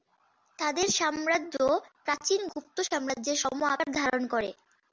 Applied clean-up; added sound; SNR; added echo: none; none; none; none.